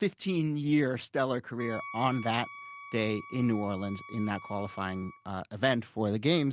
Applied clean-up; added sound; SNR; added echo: none; Wind instrument, woodwind instrument; 17 dB; none.